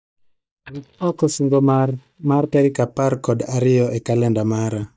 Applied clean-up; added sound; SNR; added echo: neural mask model DeepFilterNet 3.